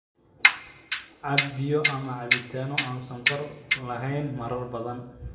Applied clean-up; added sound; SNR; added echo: none; Clock; -3 dB; reverberation time 0.6 s.